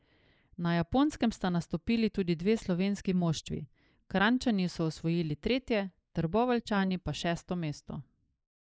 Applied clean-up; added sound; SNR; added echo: neural mask model Resemble Enhance denoiser.